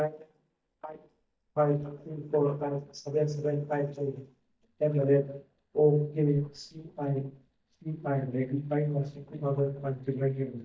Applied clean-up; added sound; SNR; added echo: neural mask model DeepFilterNet 3.